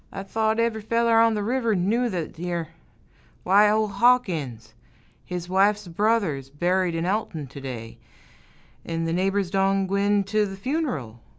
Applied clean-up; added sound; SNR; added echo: none; none; none; none.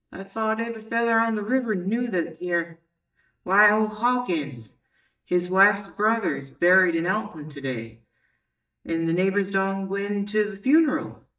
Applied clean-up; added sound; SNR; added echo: neural mask model DeepFilterNet 3.